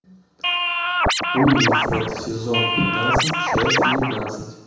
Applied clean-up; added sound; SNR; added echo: none; Scratching (performance technique); -3 dB; reverberation time 1.0 s.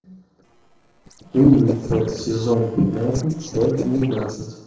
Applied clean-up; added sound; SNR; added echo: neural separator model SepFormer DNS4.